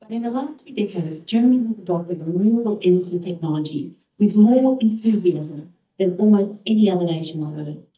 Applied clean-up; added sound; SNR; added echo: neural mask model DeepFilterNet 3.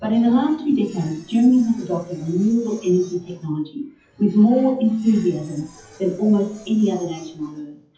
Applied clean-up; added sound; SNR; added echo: classical method WPE with log-MMSE.